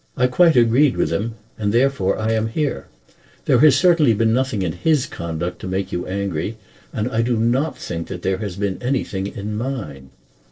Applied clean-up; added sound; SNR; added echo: neural separator model SepFormer DNS4.